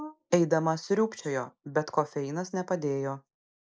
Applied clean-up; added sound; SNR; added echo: neural mask model Resemble Enhance denoiser.